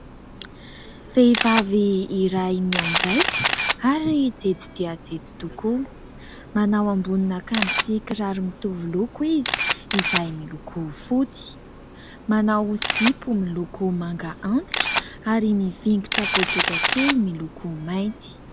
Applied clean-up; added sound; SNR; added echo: none; Camera; 5 dB; none.